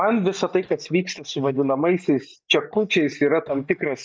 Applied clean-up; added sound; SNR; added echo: neural mask model DeepFilterNet 3.